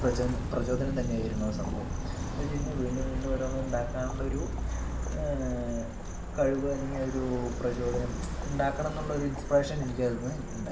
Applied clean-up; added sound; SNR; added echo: none; Walk, footsteps; 2 dB; reverberation time 0.7 s.